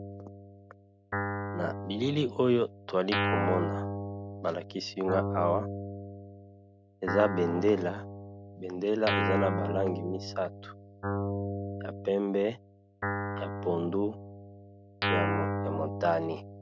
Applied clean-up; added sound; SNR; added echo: none; Guitar; 3 dB; none.